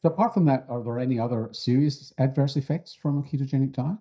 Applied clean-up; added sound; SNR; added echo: neural mask model DeepFilterNet 3.